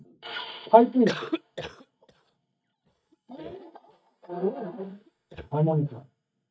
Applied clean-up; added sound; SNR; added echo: neural mask model DeepFilterNet 3.